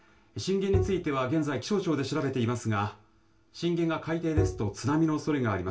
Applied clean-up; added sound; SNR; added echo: none; Bowed string instrument; 2 dB; reverberation time 0.2 s.